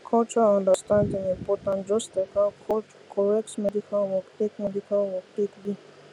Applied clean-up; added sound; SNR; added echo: none; none; none; none.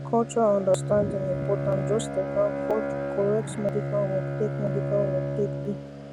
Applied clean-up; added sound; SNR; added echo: none; Bowed string instrument; 3 dB; none.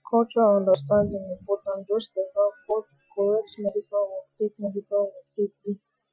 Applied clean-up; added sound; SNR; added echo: classical method Wiener filter.